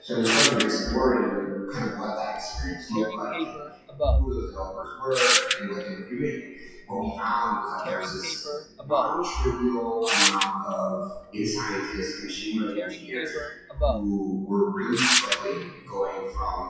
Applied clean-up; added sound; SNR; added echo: classical method WPE with log-MMSE.